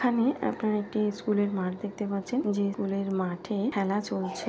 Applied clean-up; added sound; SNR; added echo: none; none; none; none.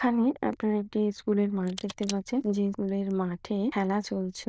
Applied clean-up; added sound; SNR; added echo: neural diffusion model UNIVERSE++.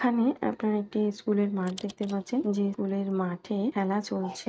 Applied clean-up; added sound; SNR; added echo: neural mask model RNNoise.